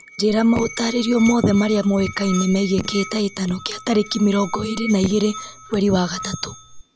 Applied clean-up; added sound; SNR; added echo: none; Musical instrument + Raindrop / Drip; 13 dB; none.